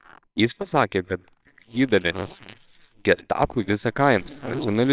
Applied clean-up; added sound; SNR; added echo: neural separator model SepFormer WHAMR!.